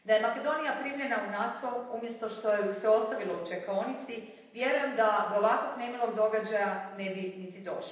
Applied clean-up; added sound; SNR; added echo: none; none; none; reverberation time 0.9 s.